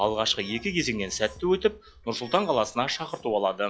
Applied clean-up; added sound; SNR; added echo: classical method log-MMSE.